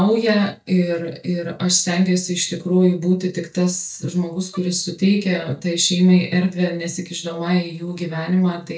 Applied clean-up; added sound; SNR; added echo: neural mask model DeepFilterNet 3.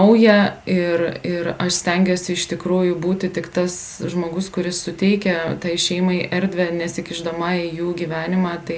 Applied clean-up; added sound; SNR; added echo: none; none; none; none.